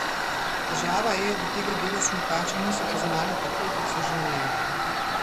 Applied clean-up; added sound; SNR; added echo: none; Tools; -4 dB; none.